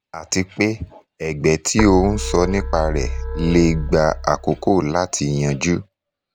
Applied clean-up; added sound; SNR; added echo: none; Keyboard (musical); 7 dB; none.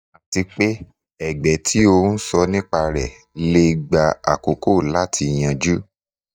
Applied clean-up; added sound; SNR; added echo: neural mask model DeepFilterNet 3.